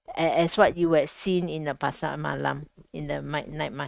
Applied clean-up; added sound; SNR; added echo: neural mask model RNNoise.